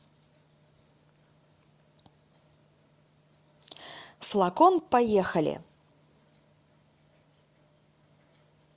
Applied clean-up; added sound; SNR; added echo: none; none; none; none.